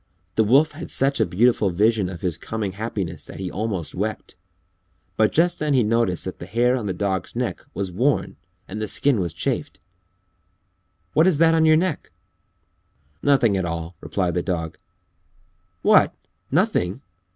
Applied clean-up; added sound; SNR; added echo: none; none; none; none.